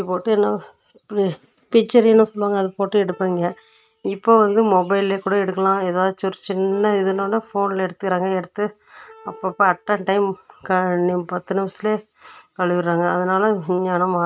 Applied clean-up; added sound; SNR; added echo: neural mask model RNNoise.